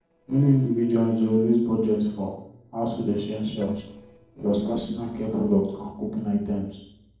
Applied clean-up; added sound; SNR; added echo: neural separator model SepFormer DNS4.